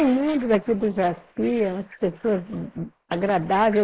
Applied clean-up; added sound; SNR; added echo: neural mask model Resemble Enhance denoiser.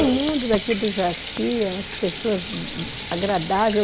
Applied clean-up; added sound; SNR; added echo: none; Water tap, faucet; 8 dB; none.